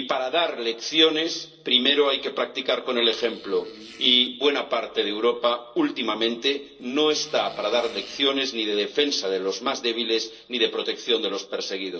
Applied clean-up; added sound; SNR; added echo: neural separator model SepFormer DNS4.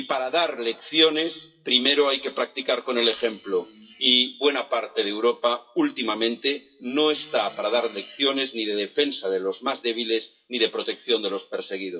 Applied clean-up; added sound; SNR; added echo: classical method WPE with log-MMSE.